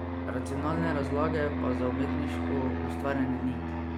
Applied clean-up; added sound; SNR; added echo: none; Fixed-wing aircraft, airplane; -1 dB; none.